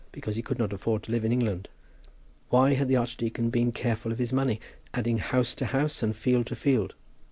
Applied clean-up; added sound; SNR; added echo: none; none; none; none.